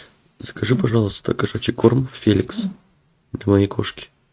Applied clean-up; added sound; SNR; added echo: neural mask model RNNoise.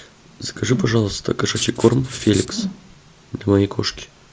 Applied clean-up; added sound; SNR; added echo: none; Whoosh, swoosh, swish + Writing; 11 dB; none.